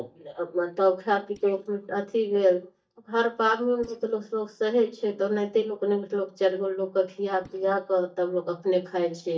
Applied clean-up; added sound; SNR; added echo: neural mask model DeepFilterNet 3.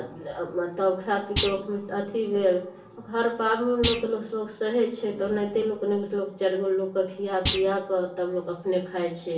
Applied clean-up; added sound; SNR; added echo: none; Thump, thud; 7 dB; reverberation time 0.3 s.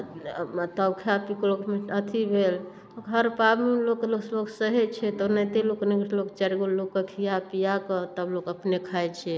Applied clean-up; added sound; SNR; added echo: none; none; none; none.